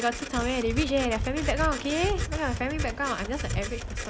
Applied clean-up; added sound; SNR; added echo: none; Printer; 12 dB; none.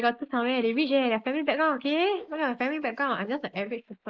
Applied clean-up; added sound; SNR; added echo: neural mask model Resemble Enhance denoiser.